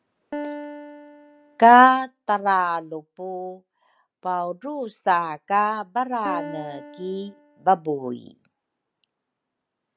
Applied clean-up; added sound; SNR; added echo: none; Piano; 16 dB; none.